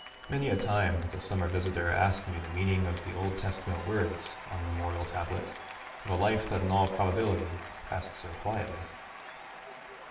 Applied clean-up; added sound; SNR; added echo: none; Applause / Cheering; 13 dB; reverberation time 0.6 s.